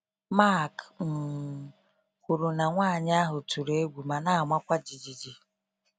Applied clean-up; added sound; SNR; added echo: none; none; none; none.